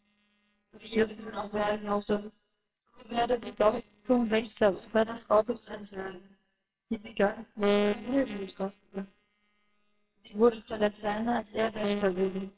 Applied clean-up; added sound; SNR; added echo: neural separator model SepFormer WHAMR!.